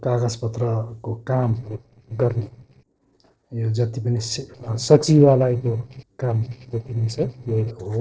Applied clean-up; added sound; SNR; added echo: neural separator model SepFormer DNS4.